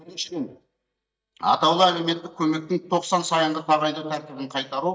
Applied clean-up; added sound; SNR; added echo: neural mask model DeepFilterNet 3.